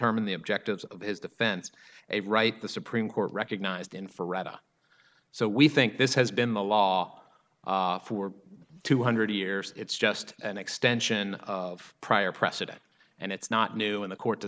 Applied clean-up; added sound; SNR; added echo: none; none; none; none.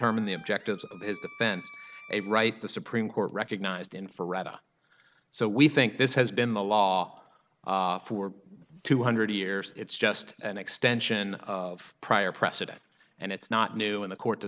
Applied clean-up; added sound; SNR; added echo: none; Wind instrument, woodwind instrument; 20 dB; none.